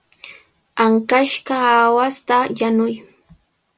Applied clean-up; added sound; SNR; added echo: none; none; none; none.